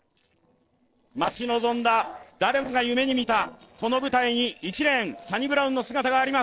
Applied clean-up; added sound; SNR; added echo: neural separator model SepFormer DNS4.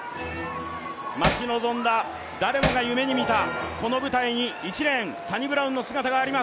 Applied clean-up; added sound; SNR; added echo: none; Hammer; 2 dB; none.